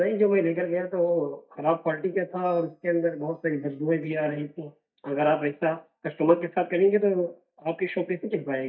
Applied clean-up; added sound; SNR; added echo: neural mask model DeepFilterNet 3.